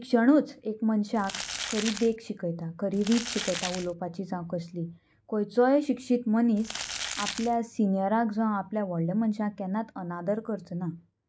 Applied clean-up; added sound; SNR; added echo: none; Crumpling, crinkling; 7 dB; none.